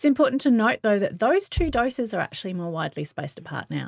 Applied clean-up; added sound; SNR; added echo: neural mask model RNNoise.